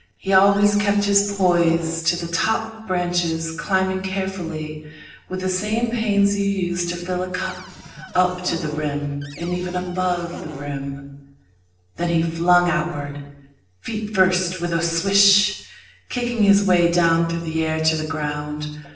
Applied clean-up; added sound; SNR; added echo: neural separator model SepFormer DNS4.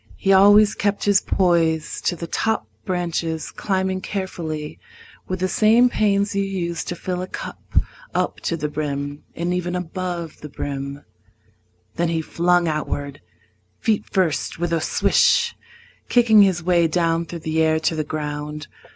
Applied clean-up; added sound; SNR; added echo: none; none; none; none.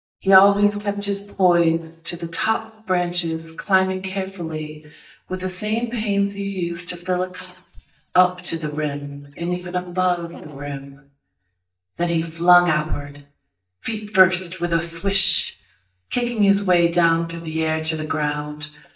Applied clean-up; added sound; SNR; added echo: neural mask model DeepFilterNet 3.